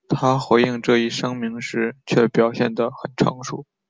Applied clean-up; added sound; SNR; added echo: none; none; none; none.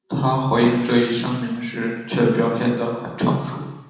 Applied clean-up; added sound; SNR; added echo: none; none; none; reverberation time 1.1 s.